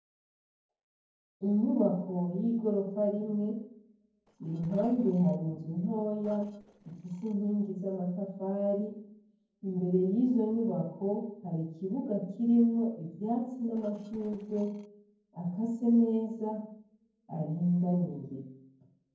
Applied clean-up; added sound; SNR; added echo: neural separator model SepFormer DNS4.